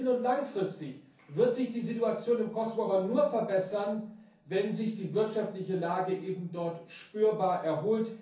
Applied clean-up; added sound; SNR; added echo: none; none; none; reverberation time 0.6 s.